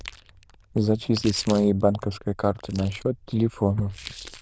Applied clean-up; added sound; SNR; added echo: neural diffusion model UNIVERSE++.